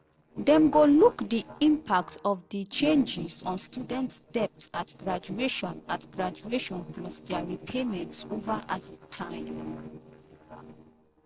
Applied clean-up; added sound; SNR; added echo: neural separator model SepFormer DNS4.